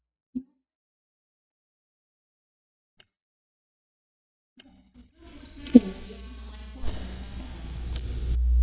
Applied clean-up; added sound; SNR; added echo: neural mask model DeepFilterNet 3.